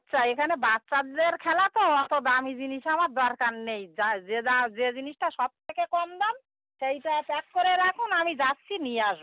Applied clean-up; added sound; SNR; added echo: none; none; none; none.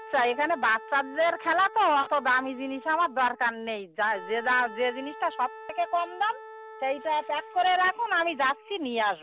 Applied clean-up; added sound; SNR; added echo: none; Wind instrument, woodwind instrument; 17 dB; none.